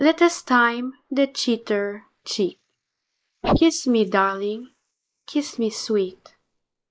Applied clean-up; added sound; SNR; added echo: neural mask model Resemble Enhance denoiser.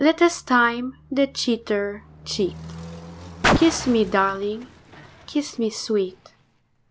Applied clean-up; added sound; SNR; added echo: none; Car; 8 dB; none.